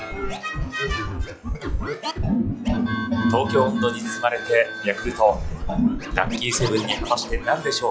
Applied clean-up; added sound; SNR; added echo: classical method log-MMSE.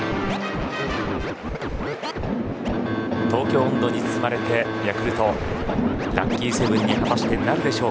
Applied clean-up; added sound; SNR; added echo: none; Scratching (performance technique); 5 dB; none.